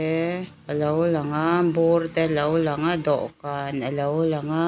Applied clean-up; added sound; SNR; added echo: none; none; none; none.